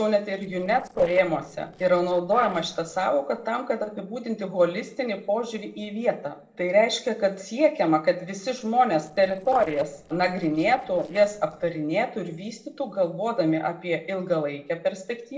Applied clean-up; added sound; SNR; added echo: neural separator model SepFormer DNS4.